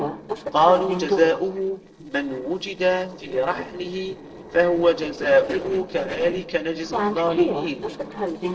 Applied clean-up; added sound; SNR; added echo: neural separator model SepFormer DNS4.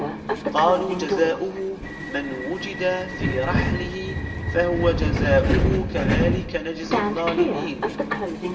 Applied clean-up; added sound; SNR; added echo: none; Subway, metro, underground; -1 dB; reverberation time 1.5 s.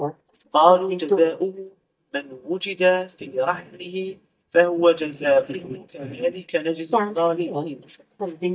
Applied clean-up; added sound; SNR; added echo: neural mask model DeepFilterNet 3.